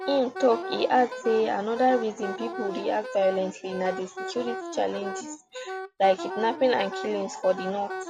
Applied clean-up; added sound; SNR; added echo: none; Wind instrument, woodwind instrument; 9 dB; none.